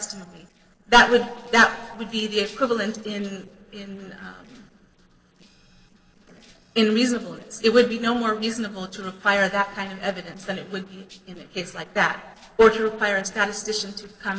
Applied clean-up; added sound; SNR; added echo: neural separator model SepFormer DNS4.